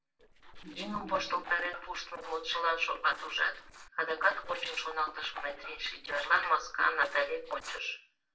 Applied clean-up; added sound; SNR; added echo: neural separator model SepFormer DNS4.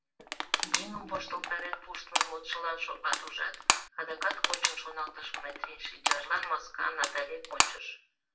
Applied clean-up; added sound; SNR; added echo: none; Crushing; -3 dB; reverberation time 0.3 s.